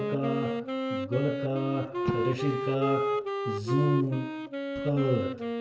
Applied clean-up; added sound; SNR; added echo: none; Wind instrument, woodwind instrument; 1 dB; reverberation time 0.9 s.